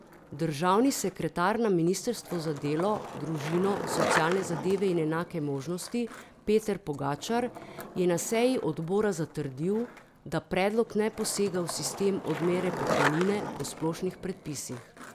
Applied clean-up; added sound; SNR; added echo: none; Skateboard; 8 dB; none.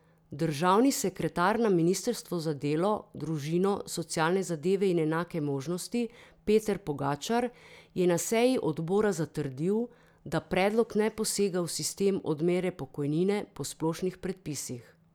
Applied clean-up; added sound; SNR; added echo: none; none; none; none.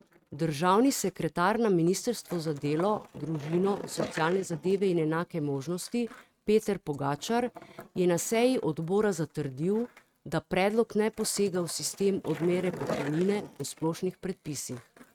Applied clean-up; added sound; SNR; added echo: neural mask model RNNoise.